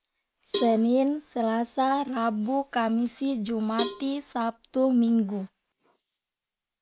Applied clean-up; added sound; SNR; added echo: none; Cowbell; 13 dB; none.